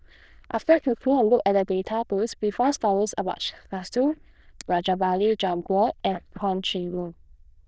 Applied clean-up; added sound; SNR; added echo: neural diffusion model UNIVERSE++.